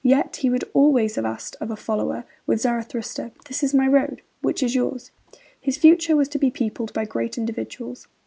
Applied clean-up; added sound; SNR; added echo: none; none; none; none.